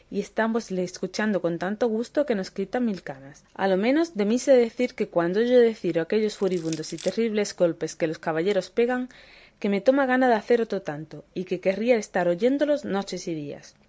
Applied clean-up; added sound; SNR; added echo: none; Crushing; 20 dB; none.